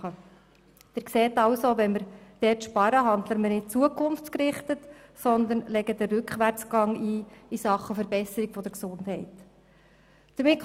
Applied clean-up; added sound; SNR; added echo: none; none; none; none.